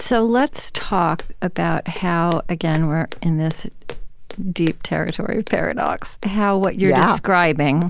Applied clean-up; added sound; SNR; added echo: none; Walk, footsteps; 10 dB; none.